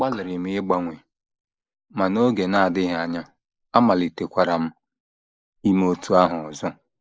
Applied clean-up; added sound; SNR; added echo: neural mask model Resemble Enhance denoiser.